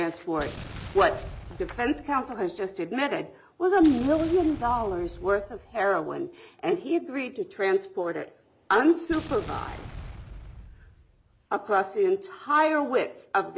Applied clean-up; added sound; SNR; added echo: none; Explosion; 15 dB; none.